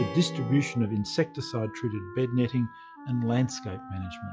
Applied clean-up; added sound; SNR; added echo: classical method log-MMSE.